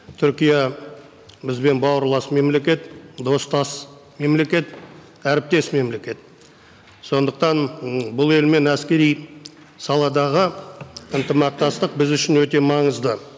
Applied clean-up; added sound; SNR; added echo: none; none; none; none.